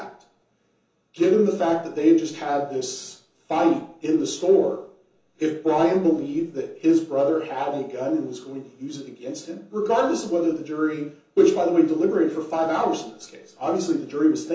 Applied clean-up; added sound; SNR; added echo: none; none; none; reverberation time 0.6 s.